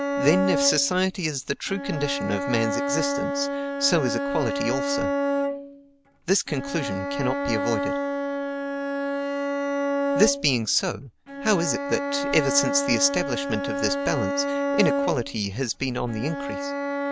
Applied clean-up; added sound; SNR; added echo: none; Bowed string instrument; 0 dB; none.